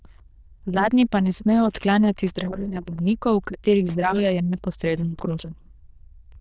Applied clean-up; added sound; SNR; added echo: neural diffusion model UNIVERSE++.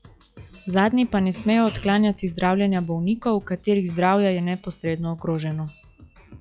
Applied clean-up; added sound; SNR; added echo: classical method log-MMSE.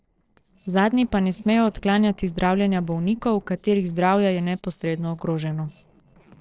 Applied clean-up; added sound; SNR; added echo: neural separator model SepFormer DNS4.